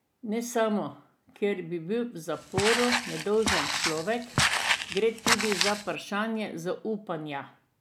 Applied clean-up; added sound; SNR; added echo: none; Walk, footsteps; -2 dB; none.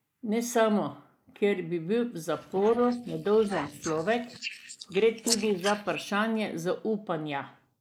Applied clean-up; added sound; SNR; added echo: neural mask model Resemble Enhance denoiser.